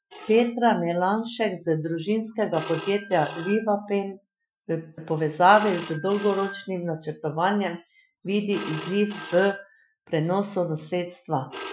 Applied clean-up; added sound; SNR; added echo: classical method Wiener filter.